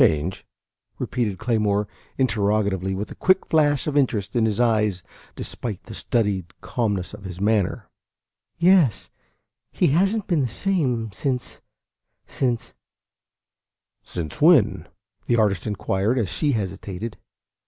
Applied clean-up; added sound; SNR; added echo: none; none; none; none.